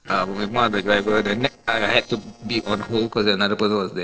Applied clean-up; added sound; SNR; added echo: neural separator model SepFormer DNS4.